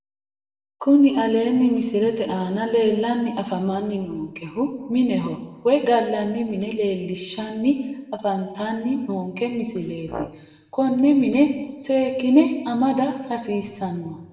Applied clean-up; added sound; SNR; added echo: none; Brass instrument; 14 dB; reverberation time 0.9 s.